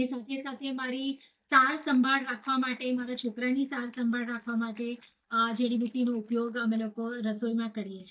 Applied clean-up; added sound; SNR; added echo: neural mask model DeepFilterNet 3.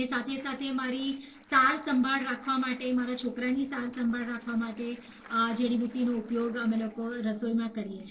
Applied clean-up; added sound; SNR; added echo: neural separator model SepFormer DNS4.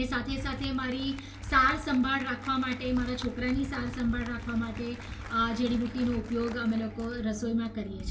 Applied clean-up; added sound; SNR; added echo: none; Applause; 19 dB; reverberation time 0.2 s.